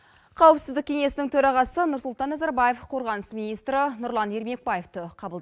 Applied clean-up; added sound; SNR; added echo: none; none; none; none.